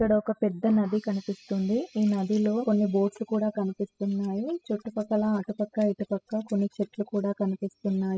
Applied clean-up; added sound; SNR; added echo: classical method spectral subtraction.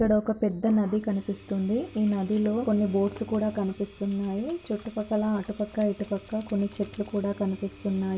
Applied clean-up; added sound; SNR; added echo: none; Bowed string instrument + Sink (filling or washing); 19 dB; none.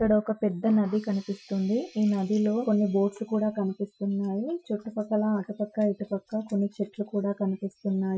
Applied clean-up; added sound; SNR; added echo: classical method Wiener filter.